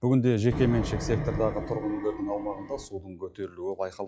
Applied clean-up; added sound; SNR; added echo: classical method log-MMSE.